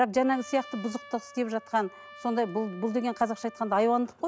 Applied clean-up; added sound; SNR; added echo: none; Trumpet; 20 dB; none.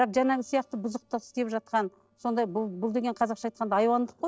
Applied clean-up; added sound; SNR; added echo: neural separator model SepFormer DNS4.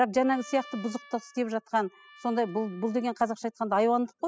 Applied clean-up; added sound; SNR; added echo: classical method spectral subtraction.